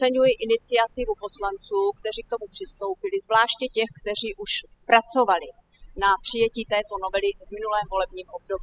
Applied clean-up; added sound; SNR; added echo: classical method spectral subtraction.